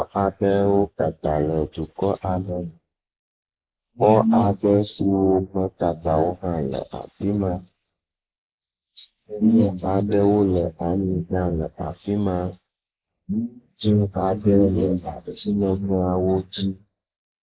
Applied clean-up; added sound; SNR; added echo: neural mask model Resemble Enhance denoiser.